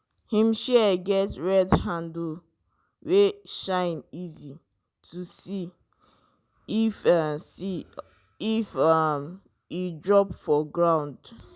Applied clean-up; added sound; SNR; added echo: none; none; none; none.